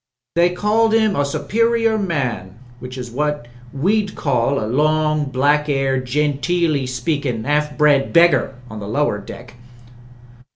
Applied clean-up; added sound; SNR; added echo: none; none; none; none.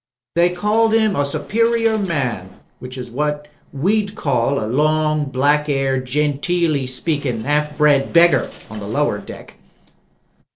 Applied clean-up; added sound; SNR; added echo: neural separator model SepFormer DNS4.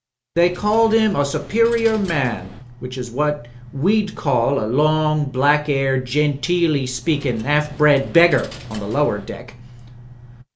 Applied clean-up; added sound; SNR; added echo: none; Coin (dropping); 19 dB; none.